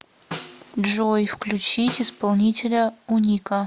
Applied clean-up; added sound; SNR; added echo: none; Snare drum; 17 dB; none.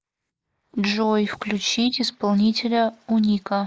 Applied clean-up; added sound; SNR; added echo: neural mask model Resemble Enhance denoiser.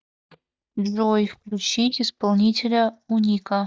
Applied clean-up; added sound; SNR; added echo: neural mask model DeepFilterNet 3.